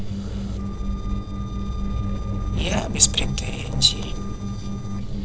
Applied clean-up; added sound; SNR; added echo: neural separator model SepFormer DNS4.